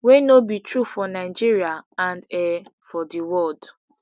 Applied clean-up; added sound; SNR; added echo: none; none; none; none.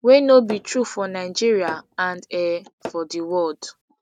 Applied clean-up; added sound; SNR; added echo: neural mask model RNNoise.